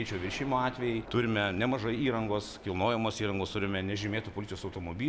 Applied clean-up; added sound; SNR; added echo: none; none; none; none.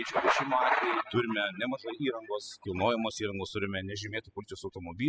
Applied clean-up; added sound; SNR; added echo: classical method spectral subtraction.